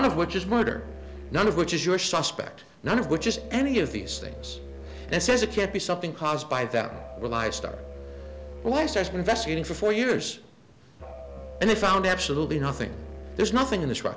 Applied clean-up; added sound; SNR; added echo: none; Musical instrument; 14 dB; none.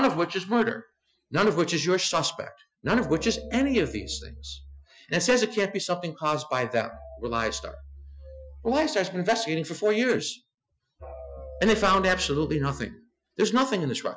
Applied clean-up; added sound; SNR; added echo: classical method Wiener filter.